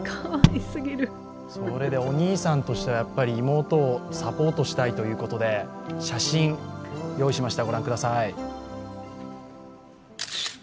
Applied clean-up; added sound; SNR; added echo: none; none; none; none.